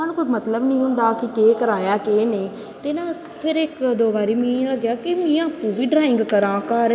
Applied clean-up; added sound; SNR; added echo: none; none; none; none.